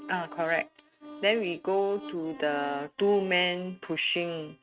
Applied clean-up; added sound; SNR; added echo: neural mask model RNNoise.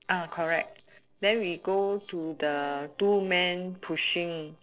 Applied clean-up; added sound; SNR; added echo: neural separator model SepFormer DNS4.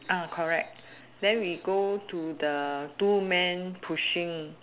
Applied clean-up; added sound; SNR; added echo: none; none; none; none.